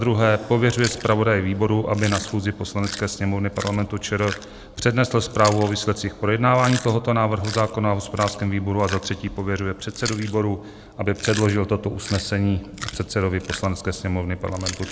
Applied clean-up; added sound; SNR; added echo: none; Chewing, mastication; 15 dB; none.